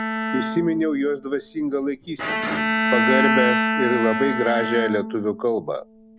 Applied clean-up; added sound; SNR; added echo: none; Bowed string instrument; 1 dB; none.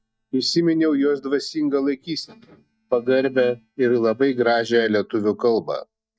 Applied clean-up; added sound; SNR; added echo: neural mask model DeepFilterNet 3.